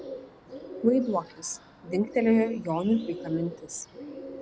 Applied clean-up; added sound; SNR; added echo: none; Bird; 12 dB; none.